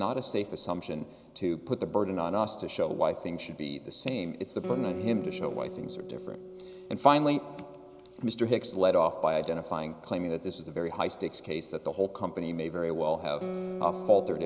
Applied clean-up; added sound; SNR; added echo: none; Guitar; 14 dB; none.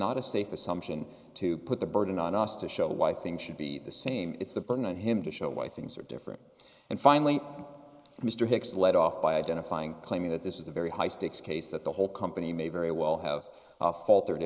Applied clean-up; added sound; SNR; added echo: neural mask model Resemble Enhance denoiser.